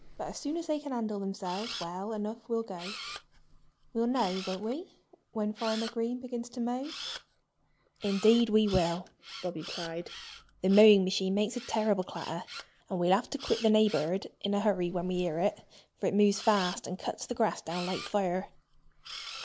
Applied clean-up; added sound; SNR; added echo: none; Camera; 16 dB; none.